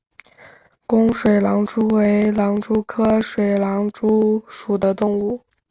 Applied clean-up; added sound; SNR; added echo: none; none; none; none.